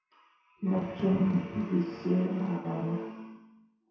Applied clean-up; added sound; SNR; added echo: none; none; none; reverberation time 0.7 s.